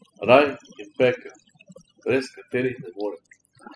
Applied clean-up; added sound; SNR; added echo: classical method spectral subtraction.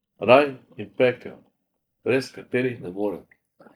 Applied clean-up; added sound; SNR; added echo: neural mask model DeepFilterNet 3.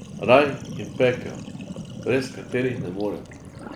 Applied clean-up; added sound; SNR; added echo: none; Sink (filling or washing); 11 dB; none.